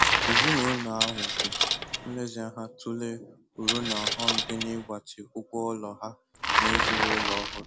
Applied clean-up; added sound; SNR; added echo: none; Bicycle + Coin (dropping); -5 dB; none.